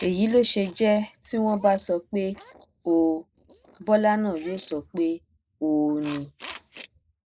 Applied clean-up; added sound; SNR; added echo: neural mask model Resemble Enhance denoiser.